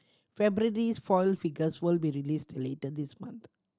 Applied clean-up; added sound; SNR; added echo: none; none; none; none.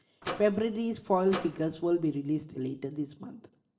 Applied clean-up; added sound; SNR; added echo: none; Microwave oven; 11 dB; reverberation time 0.7 s.